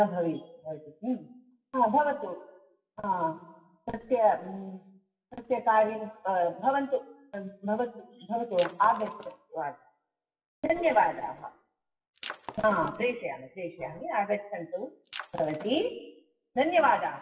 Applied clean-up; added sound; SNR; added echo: classical method WPE with log-MMSE.